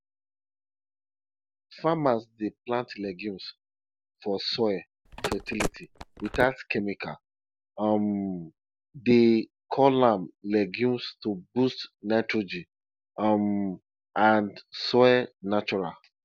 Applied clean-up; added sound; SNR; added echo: none; Telephone; 7 dB; none.